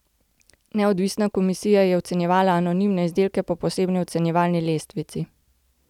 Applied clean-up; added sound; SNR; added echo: none; none; none; none.